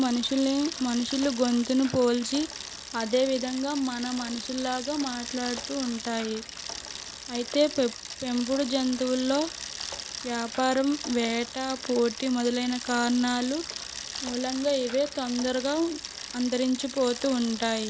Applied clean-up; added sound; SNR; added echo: none; Bicycle; 10 dB; none.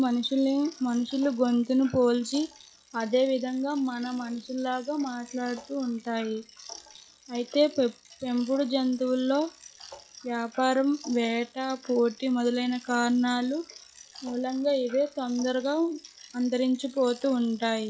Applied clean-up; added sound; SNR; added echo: classical method log-MMSE.